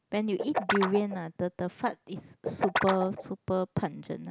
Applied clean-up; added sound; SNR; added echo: none; Guitar; 5 dB; none.